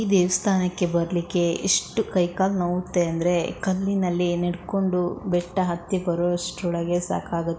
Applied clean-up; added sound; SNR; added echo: none; none; none; none.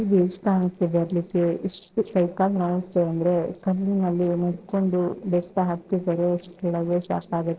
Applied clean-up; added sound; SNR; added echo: neural separator model SepFormer DNS4.